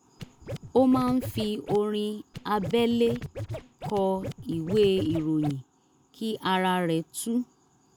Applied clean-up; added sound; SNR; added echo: none; Scratching (performance technique); 10 dB; none.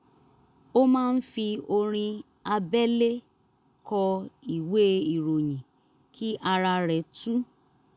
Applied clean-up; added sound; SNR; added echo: none; none; none; none.